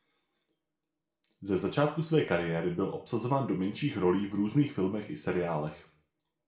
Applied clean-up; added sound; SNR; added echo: none; none; none; reverberation time 0.4 s.